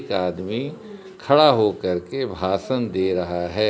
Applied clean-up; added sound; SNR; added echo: none; none; none; none.